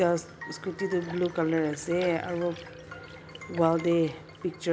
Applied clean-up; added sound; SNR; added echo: none; Liquid; 18 dB; none.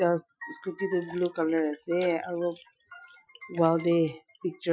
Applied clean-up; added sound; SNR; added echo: classical method Wiener filter.